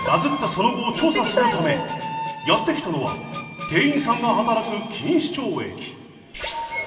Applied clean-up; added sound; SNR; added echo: none; none; none; reverberation time 2.2 s.